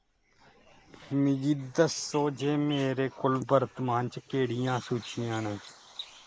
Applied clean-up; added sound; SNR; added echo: neural mask model Resemble Enhance denoiser.